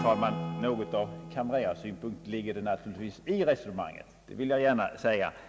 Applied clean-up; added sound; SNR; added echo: none; Acoustic guitar / Strum; 11 dB; none.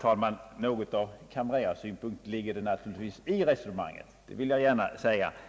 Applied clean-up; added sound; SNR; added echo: none; none; none; none.